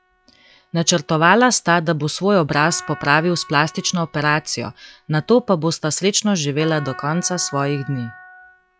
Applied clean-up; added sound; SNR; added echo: classical method log-MMSE.